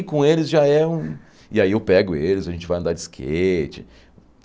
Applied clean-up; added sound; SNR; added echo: none; none; none; none.